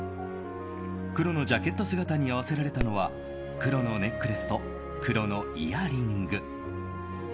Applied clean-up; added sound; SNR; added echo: none; Fireworks; 15 dB; none.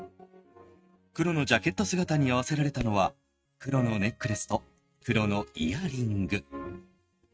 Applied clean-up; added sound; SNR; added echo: neural mask model RNNoise.